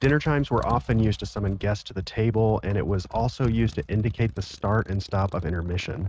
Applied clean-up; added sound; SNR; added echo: neural mask model RNNoise.